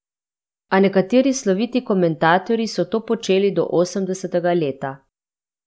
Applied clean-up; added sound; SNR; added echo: none; none; none; none.